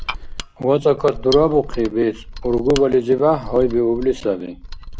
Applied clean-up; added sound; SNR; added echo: none; Tap / Glass + Mechanisms; 12 dB; none.